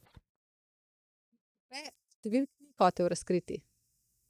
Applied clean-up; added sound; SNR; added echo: neural mask model DeepFilterNet 3.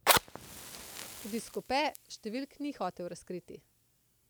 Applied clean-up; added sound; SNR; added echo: none; Fire; -2 dB; none.